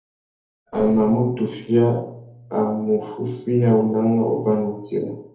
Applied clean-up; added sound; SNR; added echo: neural separator model SepFormer DNS4.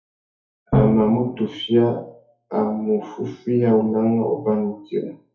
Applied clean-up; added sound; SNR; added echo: classical method WPE with log-MMSE.